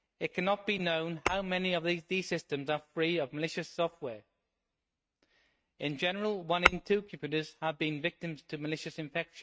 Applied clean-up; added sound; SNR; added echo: neural mask model RNNoise.